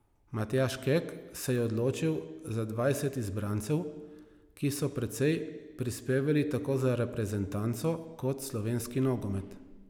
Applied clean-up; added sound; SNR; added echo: none; none; none; none.